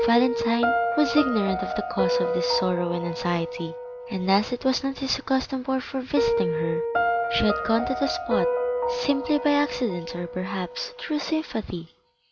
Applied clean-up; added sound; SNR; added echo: none; Piano; 2 dB; none.